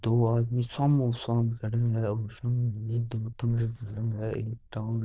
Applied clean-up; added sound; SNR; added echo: neural diffusion model UNIVERSE++.